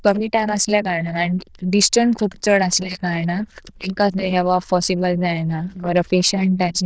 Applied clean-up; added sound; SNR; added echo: neural diffusion model UNIVERSE++.